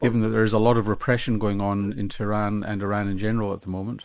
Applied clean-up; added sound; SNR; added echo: neural mask model Resemble Enhance denoiser.